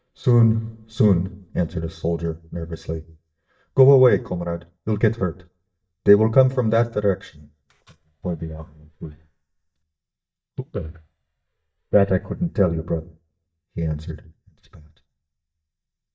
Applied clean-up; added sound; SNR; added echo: neural mask model DeepFilterNet 3.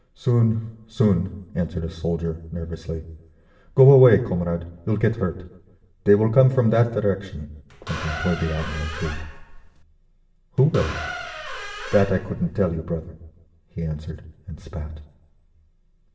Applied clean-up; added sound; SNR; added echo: none; Squeak; 10 dB; reverberation time 0.8 s.